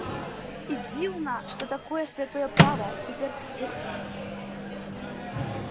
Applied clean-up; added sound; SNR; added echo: none; Microwave oven; -4 dB; none.